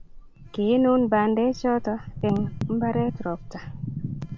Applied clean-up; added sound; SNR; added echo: none; Sliding door; 17 dB; none.